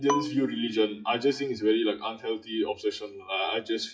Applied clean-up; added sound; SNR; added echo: classical method WPE with log-MMSE.